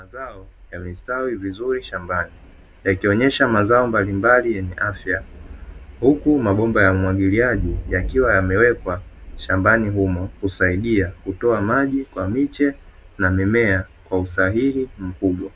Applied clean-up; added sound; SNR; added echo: none; Thunder; 17 dB; none.